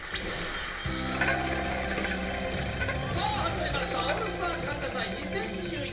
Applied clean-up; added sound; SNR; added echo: none; Bicycle; 4 dB; reverberation time 0.2 s.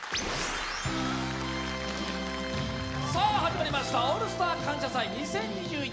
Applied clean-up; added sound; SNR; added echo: none; none; none; none.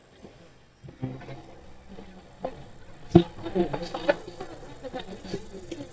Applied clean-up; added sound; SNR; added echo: neural mask model DeepFilterNet 3.